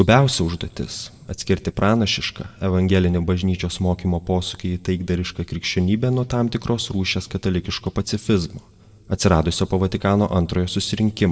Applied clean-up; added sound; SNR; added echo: none; none; none; reverberation time 1.8 s.